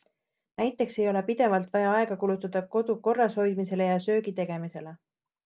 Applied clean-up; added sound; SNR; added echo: none; none; none; none.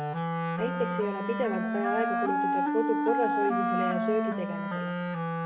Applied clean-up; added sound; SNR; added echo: none; Wind instrument, woodwind instrument; -3 dB; reverberation time 1.1 s.